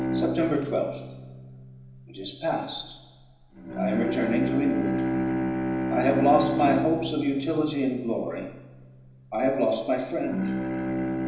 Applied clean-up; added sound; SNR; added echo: none; Bowed string instrument; 3 dB; reverberation time 0.9 s.